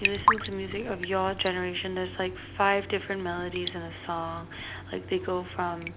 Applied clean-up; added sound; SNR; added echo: none; Raindrop / Drip / Trickle, dribble; 3 dB; none.